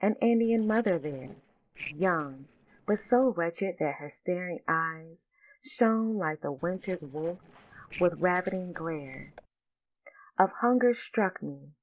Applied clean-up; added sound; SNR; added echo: neural separator model SepFormer DNS4.